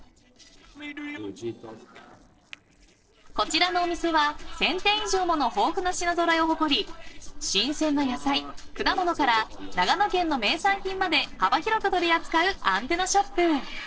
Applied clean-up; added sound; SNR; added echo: neural separator model SepFormer DNS4.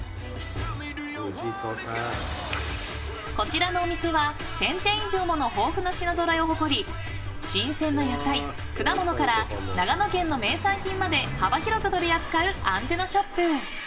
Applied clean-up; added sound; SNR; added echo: none; Car passing by; 17 dB; reverberation time 0.7 s.